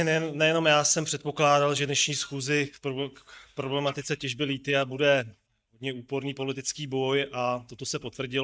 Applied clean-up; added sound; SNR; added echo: neural mask model DeepFilterNet 3.